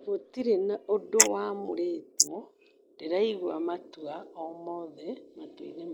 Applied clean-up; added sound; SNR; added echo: neural mask model Resemble Enhance denoiser.